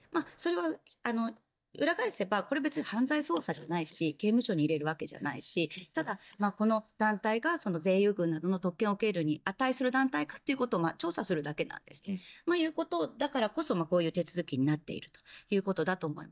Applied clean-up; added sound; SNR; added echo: neural mask model DeepFilterNet 3.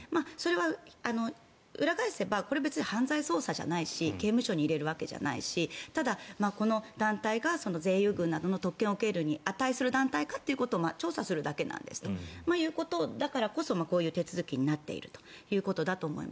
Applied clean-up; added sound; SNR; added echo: none; none; none; none.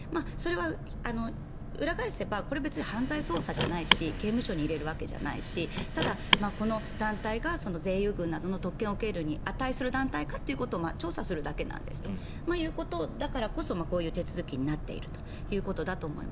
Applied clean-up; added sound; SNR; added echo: none; Car + Boat, Water vehicle; 2 dB; none.